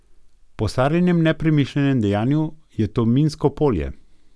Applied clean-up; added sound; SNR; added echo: none; none; none; none.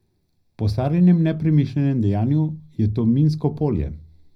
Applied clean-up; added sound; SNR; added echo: none; none; none; reverberation time 0.4 s.